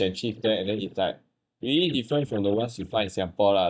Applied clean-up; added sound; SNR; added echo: neural mask model DeepFilterNet 3.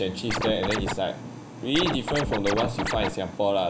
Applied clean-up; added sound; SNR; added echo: none; Scratching (performance technique); 2 dB; none.